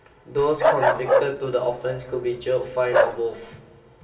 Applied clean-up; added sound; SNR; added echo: none; Bark; -2 dB; reverberation time 1.9 s.